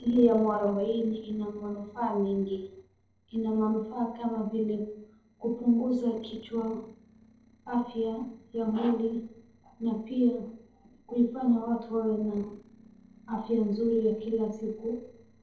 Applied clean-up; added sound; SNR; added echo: neural separator model SepFormer DNS4.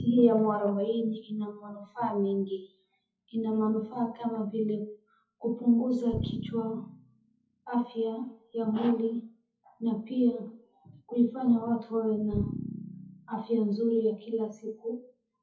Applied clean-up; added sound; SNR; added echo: classical method WPE with log-MMSE.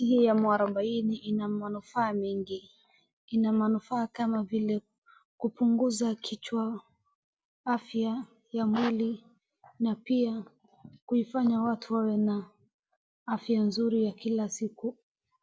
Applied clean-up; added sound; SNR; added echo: none; none; none; none.